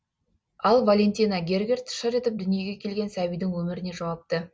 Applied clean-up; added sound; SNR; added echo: none; none; none; none.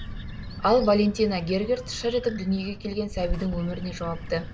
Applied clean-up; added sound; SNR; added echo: none; Bird; 9 dB; none.